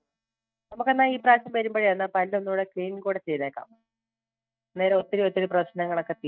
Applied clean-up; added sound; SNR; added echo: neural mask model DeepFilterNet 3.